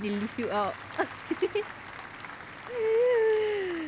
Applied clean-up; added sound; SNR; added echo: none; Applause / Crowd; 14 dB; none.